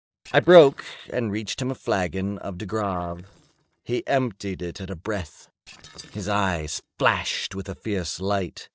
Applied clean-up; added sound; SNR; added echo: neural separator model SepFormer DNS4.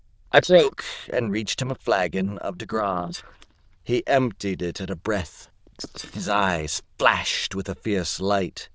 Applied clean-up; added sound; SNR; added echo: neural diffusion model UNIVERSE++.